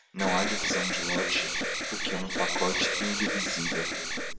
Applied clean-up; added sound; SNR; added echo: none; Alarm; -2 dB; reverberation time 1.7 s.